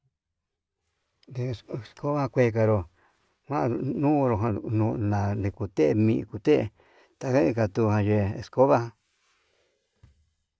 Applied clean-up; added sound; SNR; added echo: none; none; none; none.